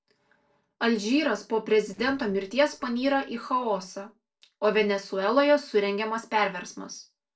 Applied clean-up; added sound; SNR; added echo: neural separator model SepFormer DNS4.